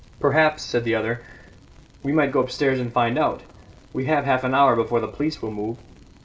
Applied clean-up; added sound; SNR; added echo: none; none; none; none.